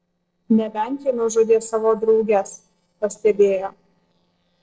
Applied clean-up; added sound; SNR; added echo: neural separator model SepFormer DNS4.